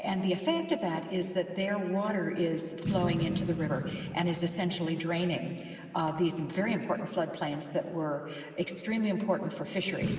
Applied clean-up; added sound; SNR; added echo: none; Boom; 10 dB; reverberation time 2.9 s.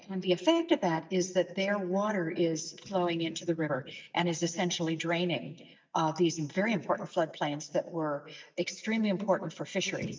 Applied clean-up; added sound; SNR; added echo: neural mask model DeepFilterNet 3.